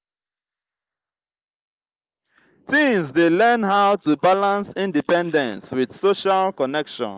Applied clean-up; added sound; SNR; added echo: neural mask model Resemble Enhance denoiser.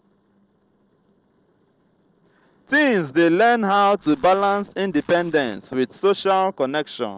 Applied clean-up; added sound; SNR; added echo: neural separator model SepFormer DNS4.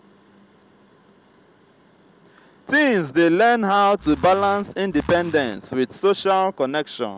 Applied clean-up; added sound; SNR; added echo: none; Zipper (clothing); 17 dB; none.